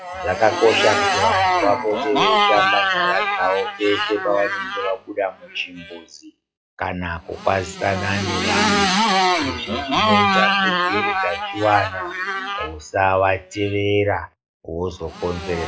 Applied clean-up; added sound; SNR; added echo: classical method log-MMSE.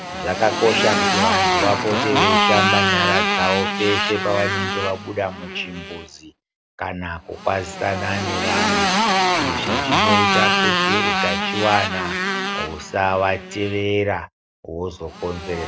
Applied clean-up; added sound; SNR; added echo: none; Motorcycle; -2 dB; none.